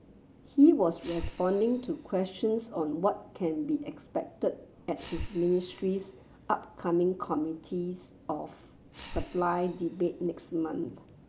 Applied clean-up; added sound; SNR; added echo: none; Breathing; 17 dB; none.